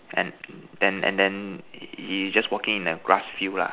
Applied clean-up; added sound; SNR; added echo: none; none; none; none.